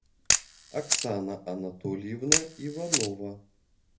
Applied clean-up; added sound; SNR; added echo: none; Camera; -4 dB; reverberation time 0.3 s.